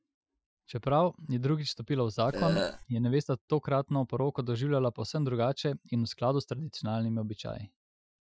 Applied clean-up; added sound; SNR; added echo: classical method Wiener filter.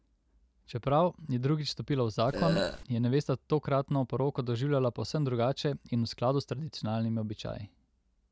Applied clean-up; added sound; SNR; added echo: none; Burping, eructation; 1 dB; none.